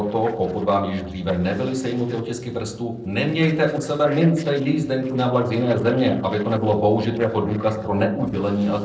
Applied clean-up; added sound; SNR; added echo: neural separator model SepFormer DNS4.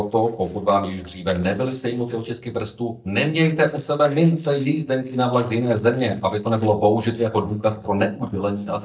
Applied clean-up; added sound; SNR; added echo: neural mask model DeepFilterNet 3.